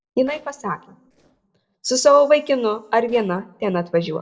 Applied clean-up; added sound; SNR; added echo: neural separator model SepFormer DNS4.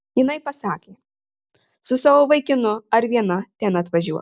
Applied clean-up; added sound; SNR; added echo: none; none; none; none.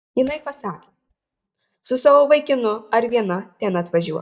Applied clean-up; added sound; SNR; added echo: neural mask model DeepFilterNet 3.